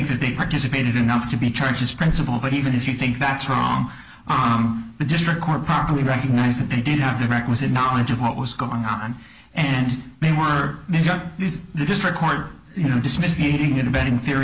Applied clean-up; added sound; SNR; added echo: none; none; none; none.